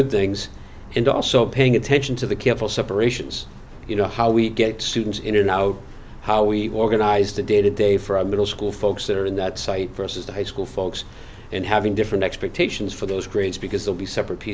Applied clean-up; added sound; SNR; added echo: none; none; none; none.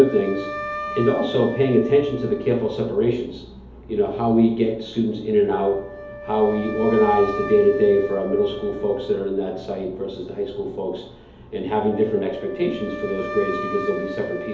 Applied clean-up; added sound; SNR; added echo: none; Wind instrument, woodwind instrument; 12 dB; reverberation time 2.2 s.